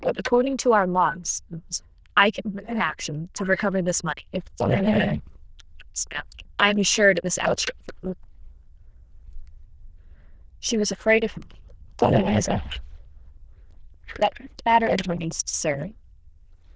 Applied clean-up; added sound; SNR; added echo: neural diffusion model UNIVERSE++.